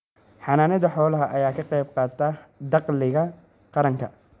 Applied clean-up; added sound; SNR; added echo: none; none; none; none.